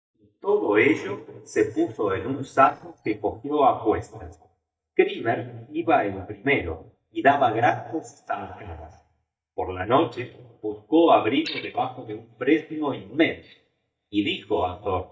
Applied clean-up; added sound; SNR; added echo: neural mask model DeepFilterNet 3.